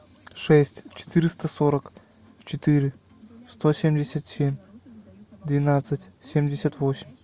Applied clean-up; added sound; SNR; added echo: none; none; none; none.